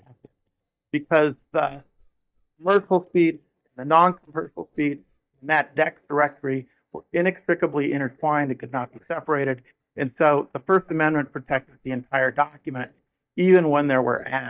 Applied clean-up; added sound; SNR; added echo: neural mask model DeepFilterNet 3.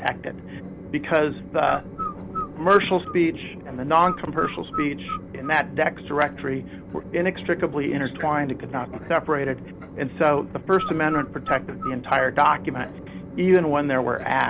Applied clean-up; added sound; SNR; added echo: none; Train + Bird; 11 dB; none.